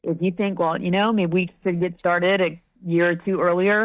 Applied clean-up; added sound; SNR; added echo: neural mask model DeepFilterNet 3.